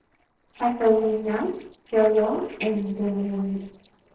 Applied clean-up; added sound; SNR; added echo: neural separator model SepFormer DNS4.